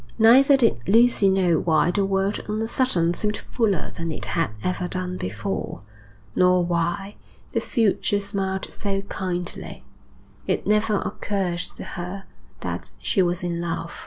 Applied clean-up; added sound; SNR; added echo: none; none; none; none.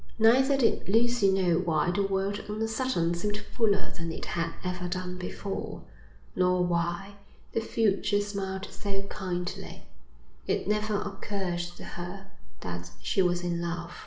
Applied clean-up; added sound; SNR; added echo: none; none; none; reverberation time 0.6 s.